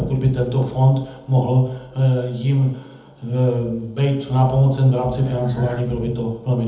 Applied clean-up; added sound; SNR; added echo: none; Burping, eructation; 18 dB; reverberation time 1.0 s.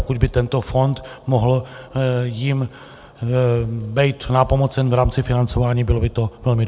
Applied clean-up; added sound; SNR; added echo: none; none; none; none.